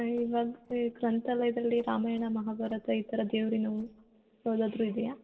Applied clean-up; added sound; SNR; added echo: neural separator model SepFormer DNS4.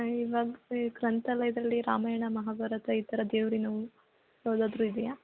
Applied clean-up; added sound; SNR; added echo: none; none; none; none.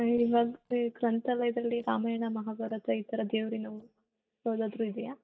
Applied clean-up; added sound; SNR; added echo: neural mask model DeepFilterNet 3.